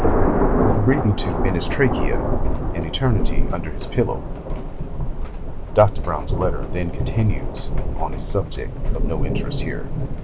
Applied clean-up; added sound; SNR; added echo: none; Thunder; -4 dB; none.